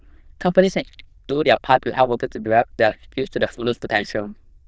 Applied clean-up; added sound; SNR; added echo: neural diffusion model UNIVERSE++.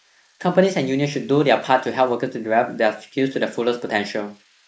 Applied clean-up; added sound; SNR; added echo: neural mask model Resemble Enhance denoiser.